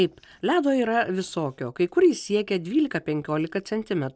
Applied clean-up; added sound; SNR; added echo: none; none; none; none.